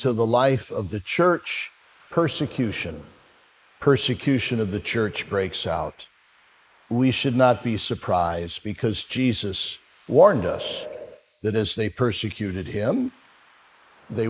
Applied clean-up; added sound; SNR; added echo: neural mask model Resemble Enhance denoiser.